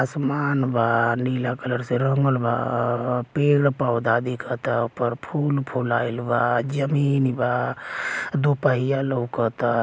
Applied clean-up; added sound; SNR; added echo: none; none; none; none.